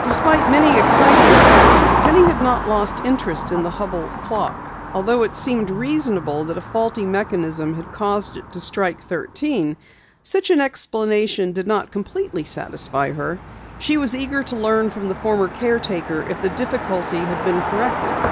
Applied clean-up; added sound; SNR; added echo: none; Car passing by; 0 dB; none.